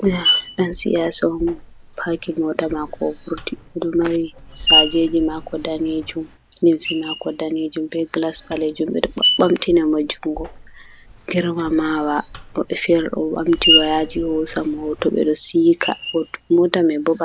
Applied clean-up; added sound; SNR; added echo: none; Screech; 6 dB; none.